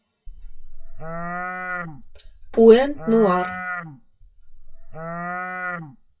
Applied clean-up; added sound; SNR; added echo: classical method WPE with log-MMSE.